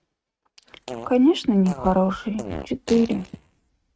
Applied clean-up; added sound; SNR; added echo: neural mask model RNNoise.